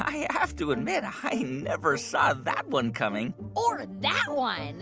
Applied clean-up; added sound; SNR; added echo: none; none; none; none.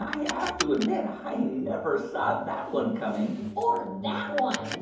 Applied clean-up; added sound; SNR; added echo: none; Car; 12 dB; reverberation time 2.8 s.